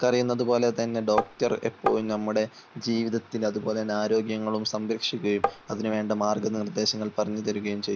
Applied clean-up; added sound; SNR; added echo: none; Tap; 3 dB; none.